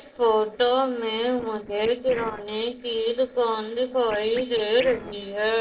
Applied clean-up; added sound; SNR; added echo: neural separator model SepFormer DNS4.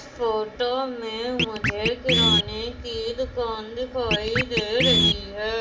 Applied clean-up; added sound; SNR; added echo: none; Scratching (performance technique); -1 dB; reverberation time 0.6 s.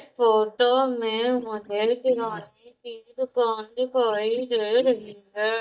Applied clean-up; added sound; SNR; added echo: neural mask model DeepFilterNet 3.